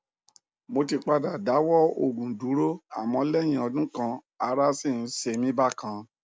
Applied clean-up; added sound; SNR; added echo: none; none; none; none.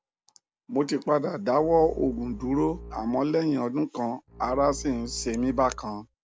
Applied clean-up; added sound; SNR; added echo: none; Bowed string instrument; 15 dB; none.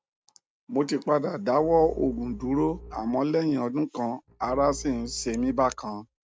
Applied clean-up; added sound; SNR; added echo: neural mask model RNNoise.